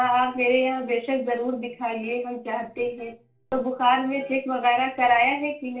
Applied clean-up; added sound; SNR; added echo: neural separator model SepFormer DNS4.